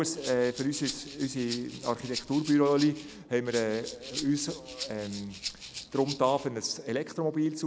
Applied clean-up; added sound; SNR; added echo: none; Rattle (instrument); 12 dB; none.